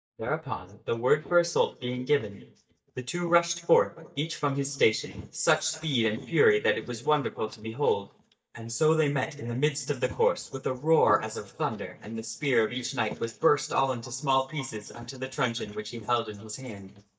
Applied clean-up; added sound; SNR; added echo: neural mask model DeepFilterNet 3.